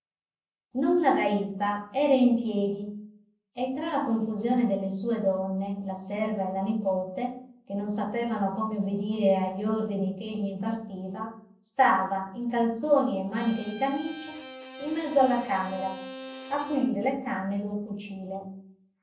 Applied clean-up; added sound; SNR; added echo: none; Bowed string instrument; 14 dB; reverberation time 0.6 s.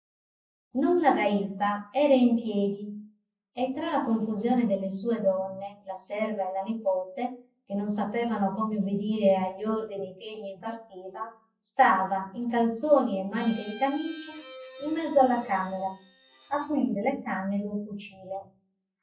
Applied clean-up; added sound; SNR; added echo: classical method WPE with log-MMSE.